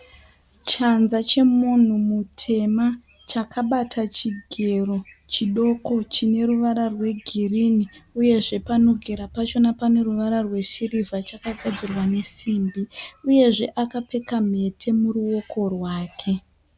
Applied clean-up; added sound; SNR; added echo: none; none; none; none.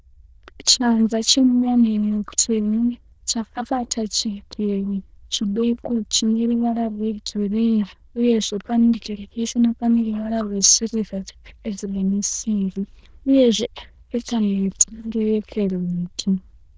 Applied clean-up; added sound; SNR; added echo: neural diffusion model UNIVERSE++.